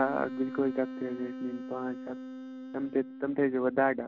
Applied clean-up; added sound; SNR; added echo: none; Wind instrument, woodwind instrument; 10 dB; none.